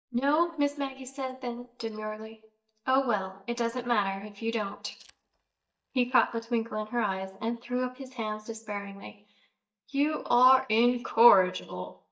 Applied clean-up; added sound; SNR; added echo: neural mask model DeepFilterNet 3.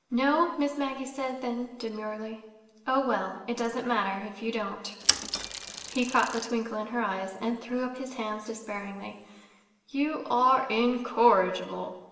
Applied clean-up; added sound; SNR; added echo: none; Mechanisms / Bicycle; 2 dB; reverberation time 1.2 s.